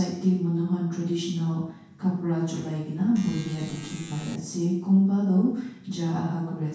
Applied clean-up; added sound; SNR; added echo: none; Alarm; 18 dB; reverberation time 0.6 s.